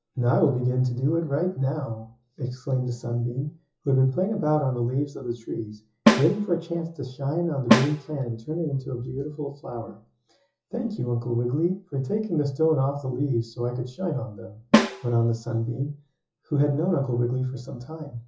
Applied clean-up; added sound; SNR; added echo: classical method WPE with log-MMSE.